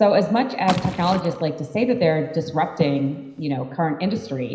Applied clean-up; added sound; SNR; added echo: none; Liquid; 14 dB; reverberation time 0.9 s.